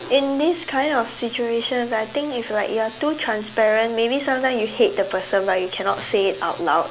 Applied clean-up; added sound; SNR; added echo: none; none; none; none.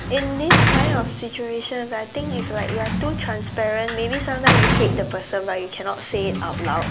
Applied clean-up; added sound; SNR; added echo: none; Sliding door / Slam; -3 dB; none.